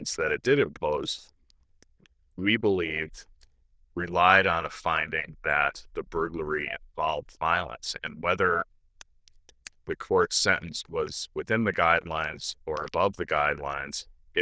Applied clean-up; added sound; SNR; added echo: neural diffusion model UNIVERSE++.